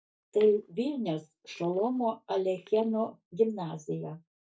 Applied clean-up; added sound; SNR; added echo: neural mask model DeepFilterNet 3.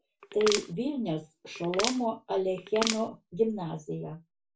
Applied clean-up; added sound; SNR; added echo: none; Crushing; 3 dB; reverberation time 0.2 s.